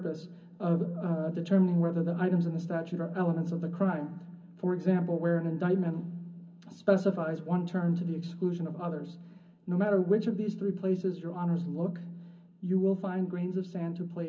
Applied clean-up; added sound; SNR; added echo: none; none; none; reverberation time 0.4 s.